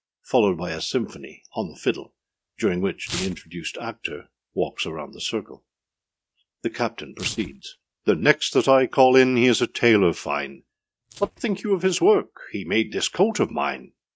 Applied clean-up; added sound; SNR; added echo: neural mask model RNNoise.